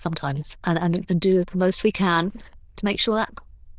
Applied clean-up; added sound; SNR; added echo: neural diffusion model UNIVERSE++.